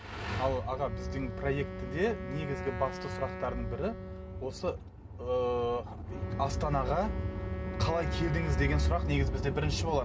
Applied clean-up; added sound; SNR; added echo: none; Wind instrument, woodwind instrument; 11 dB; reverberation time 0.3 s.